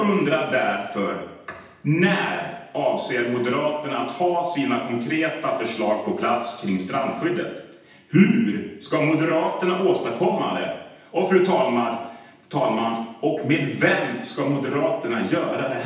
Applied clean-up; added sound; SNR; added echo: none; none; none; reverberation time 0.9 s.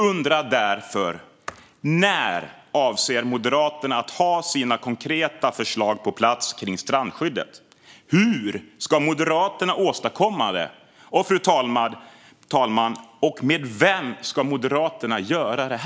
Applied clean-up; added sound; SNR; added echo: none; none; none; none.